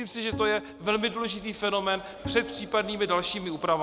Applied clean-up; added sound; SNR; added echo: none; Bowed string instrument; 14 dB; none.